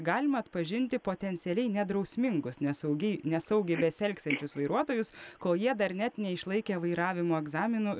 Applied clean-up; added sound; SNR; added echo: none; none; none; none.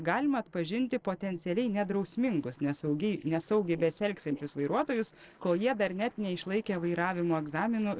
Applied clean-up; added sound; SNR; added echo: neural separator model SepFormer DNS4.